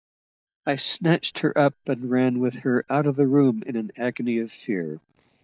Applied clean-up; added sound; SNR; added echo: neural mask model DeepFilterNet 3.